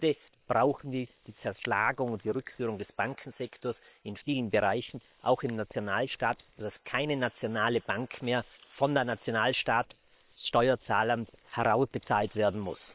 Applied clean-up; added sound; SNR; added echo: neural separator model SepFormer WHAM!.